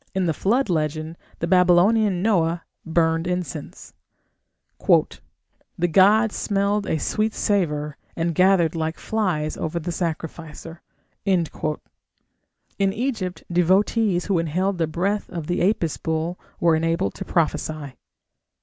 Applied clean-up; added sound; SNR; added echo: none; none; none; none.